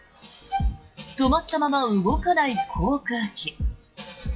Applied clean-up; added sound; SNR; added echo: classical method WPE with log-MMSE.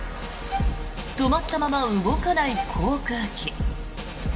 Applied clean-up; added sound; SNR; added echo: none; Bowed string instrument; 11 dB; reverberation time 1.3 s.